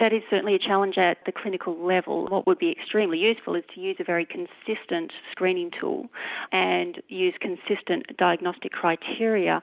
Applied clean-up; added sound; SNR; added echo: none; none; none; none.